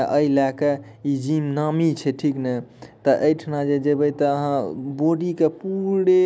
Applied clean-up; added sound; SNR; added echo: none; none; none; none.